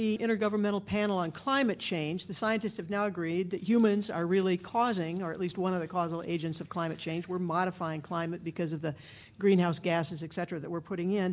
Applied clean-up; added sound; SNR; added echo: none; none; none; none.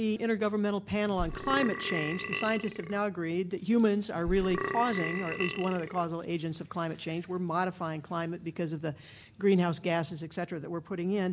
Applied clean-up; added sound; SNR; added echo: none; Burping, eructation; 6 dB; none.